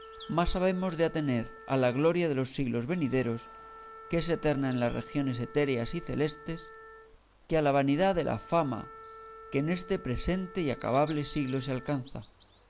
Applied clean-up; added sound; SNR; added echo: none; Bird vocalization, bird call, bird song + Wind instrument, woodwind instrument; 18 dB; none.